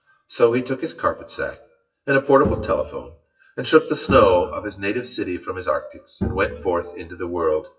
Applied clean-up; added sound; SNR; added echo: classical method WPE with log-MMSE.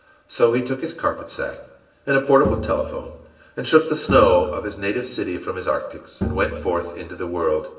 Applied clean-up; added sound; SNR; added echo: none; Bowed string instrument; 9 dB; reverberation time 0.9 s.